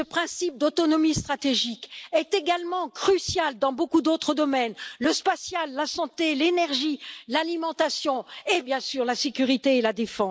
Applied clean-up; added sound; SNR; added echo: none; none; none; none.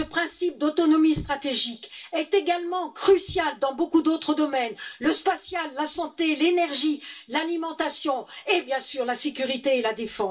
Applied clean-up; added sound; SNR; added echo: none; none; none; reverberation time 0.2 s.